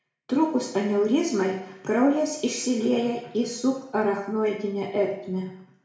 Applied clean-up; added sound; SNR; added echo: none; none; none; reverberation time 0.6 s.